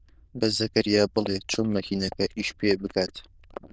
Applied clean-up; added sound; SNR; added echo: neural diffusion model UNIVERSE++.